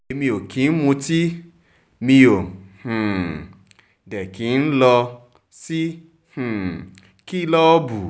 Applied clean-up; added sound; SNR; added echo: none; none; none; none.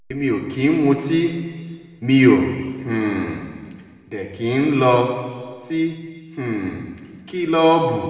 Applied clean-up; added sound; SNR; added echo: none; none; none; reverberation time 1.7 s.